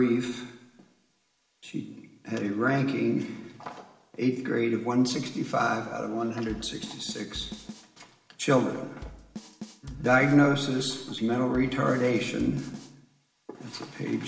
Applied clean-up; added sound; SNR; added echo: none; Drum kit; 16 dB; reverberation time 1.0 s.